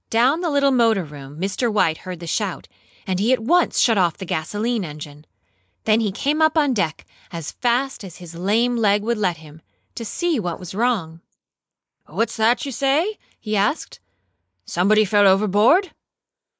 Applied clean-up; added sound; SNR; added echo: neural mask model Resemble Enhance denoiser.